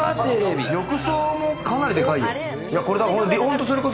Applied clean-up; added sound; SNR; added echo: none; none; none; none.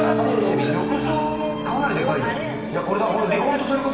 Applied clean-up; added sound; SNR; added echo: none; Mallet percussion; 5 dB; reverberation time 1.4 s.